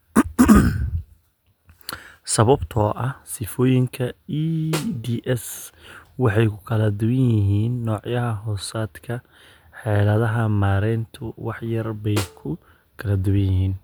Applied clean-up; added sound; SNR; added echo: none; Snare drum; 15 dB; none.